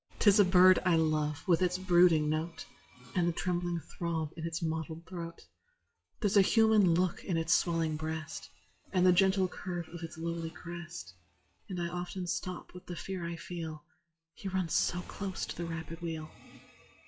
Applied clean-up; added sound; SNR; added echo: classical method WPE with log-MMSE.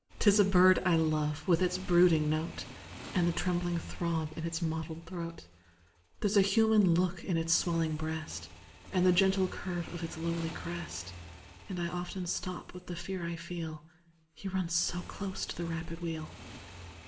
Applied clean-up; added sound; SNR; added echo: none; Motorcycle / Engine; 18 dB; reverberation time 0.6 s.